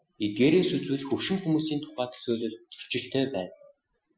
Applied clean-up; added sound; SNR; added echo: classical method Wiener filter.